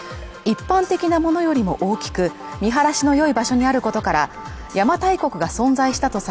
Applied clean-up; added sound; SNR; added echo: none; none; none; none.